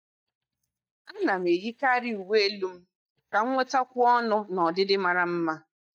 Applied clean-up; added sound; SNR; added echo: neural mask model DeepFilterNet 3.